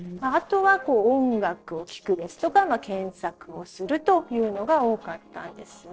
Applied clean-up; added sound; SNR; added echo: neural separator model SepFormer DNS4.